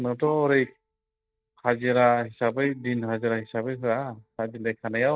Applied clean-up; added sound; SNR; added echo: neural mask model DeepFilterNet 3.